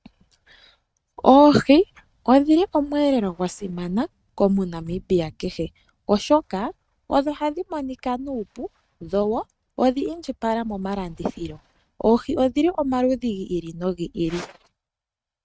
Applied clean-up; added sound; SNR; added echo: neural mask model RNNoise.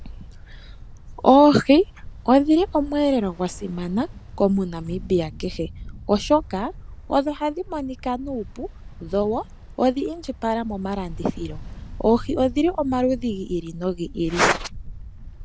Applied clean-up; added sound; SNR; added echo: none; Ocean; 14 dB; none.